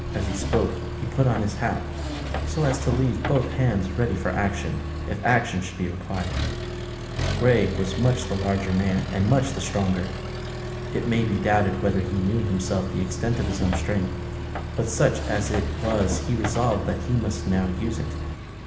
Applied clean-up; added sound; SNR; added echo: none; Accelerating, revving, vroom; 4 dB; reverberation time 1.0 s.